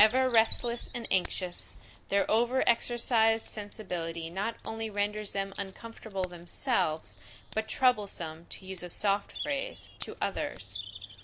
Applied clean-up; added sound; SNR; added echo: none; Bird vocalization, bird call, bird song + Keys jangling; 12 dB; none.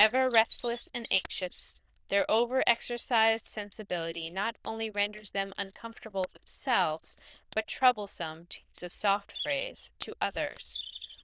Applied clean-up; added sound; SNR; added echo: neural diffusion model UNIVERSE++.